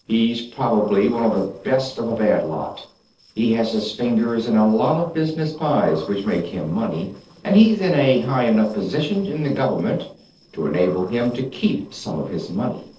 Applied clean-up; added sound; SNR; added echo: neural separator model SepFormer DNS4.